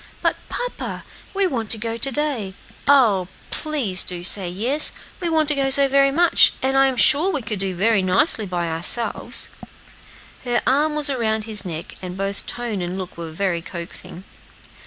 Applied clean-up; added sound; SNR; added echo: none; none; none; none.